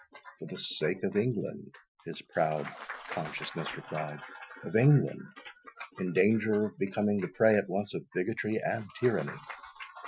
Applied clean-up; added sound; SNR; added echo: classical method Wiener filter.